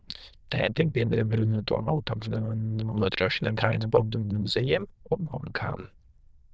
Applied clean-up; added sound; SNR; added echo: neural diffusion model UNIVERSE++.